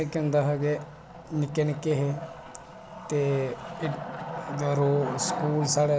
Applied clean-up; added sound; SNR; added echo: none; Wood; 10 dB; none.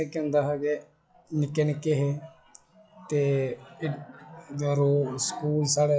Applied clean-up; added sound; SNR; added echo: classical method log-MMSE.